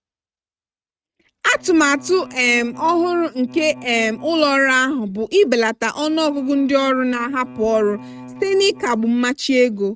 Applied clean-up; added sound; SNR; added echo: neural mask model RNNoise.